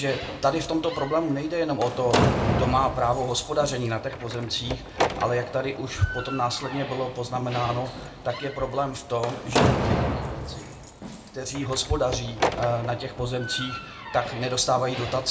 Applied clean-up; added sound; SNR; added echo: none; Slam; 3 dB; reverberation time 0.2 s.